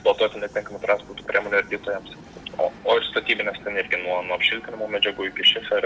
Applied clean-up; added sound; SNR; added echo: none; Train; 20 dB; none.